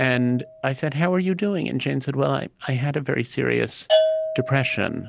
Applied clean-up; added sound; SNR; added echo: none; Bell / Percussion; 5 dB; none.